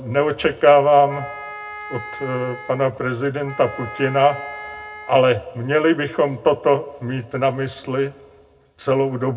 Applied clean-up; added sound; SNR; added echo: none; Wind instrument, woodwind instrument; 15 dB; reverberation time 0.2 s.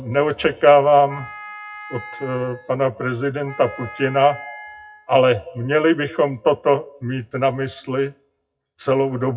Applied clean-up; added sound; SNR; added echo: classical method WPE with log-MMSE.